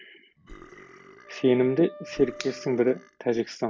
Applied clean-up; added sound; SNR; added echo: none; Burping, eructation + Wind instrument, woodwind instrument; 19 dB; none.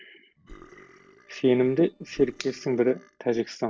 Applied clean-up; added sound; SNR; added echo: neural separator model SepFormer DNS4.